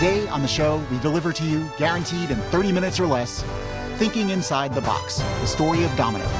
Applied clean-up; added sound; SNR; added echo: none; none; none; none.